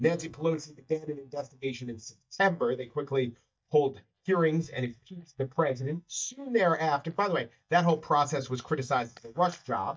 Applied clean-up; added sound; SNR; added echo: neural mask model DeepFilterNet 3.